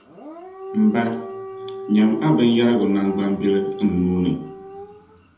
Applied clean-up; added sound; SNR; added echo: none; Siren / Dog; 14 dB; reverberation time 0.9 s.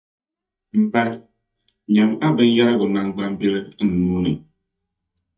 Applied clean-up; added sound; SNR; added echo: neural mask model DeepFilterNet 3.